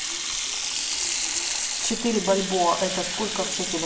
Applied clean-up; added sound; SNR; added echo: none; Sink (filling or washing) / Water tap, faucet; 0 dB; reverberation time 1.4 s.